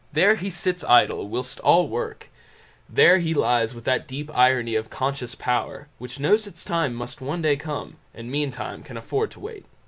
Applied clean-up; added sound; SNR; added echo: none; none; none; none.